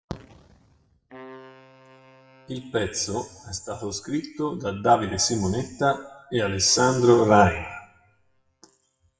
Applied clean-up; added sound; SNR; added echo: classical method WPE with log-MMSE.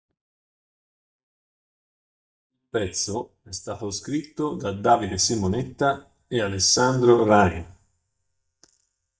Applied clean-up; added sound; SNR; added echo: neural mask model DeepFilterNet 3.